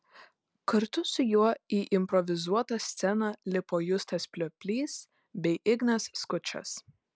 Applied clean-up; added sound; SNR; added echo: none; none; none; none.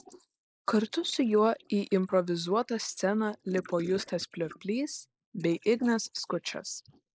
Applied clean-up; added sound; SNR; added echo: neural mask model Resemble Enhance denoiser.